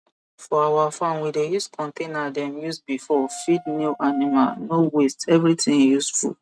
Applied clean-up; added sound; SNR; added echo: neural mask model RNNoise.